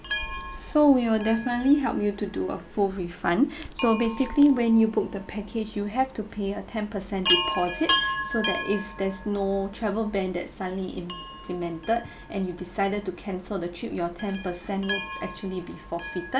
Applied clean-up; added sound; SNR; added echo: none; Chime; 9 dB; none.